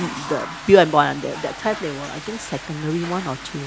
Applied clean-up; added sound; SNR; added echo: none; Toilet flush / Water; 13 dB; none.